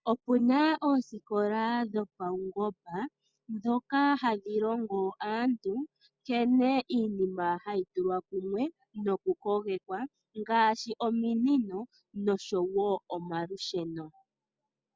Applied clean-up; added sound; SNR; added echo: none; none; none; none.